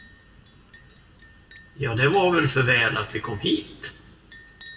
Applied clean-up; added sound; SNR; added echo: none; Chink, clink; 13 dB; reverberation time 1.1 s.